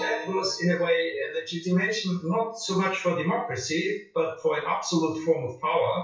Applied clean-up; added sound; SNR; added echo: classical method WPE with log-MMSE.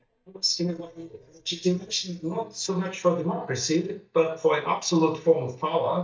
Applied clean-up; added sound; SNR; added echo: neural mask model DeepFilterNet 3.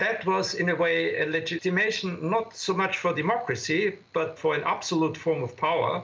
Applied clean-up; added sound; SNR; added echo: none; none; none; none.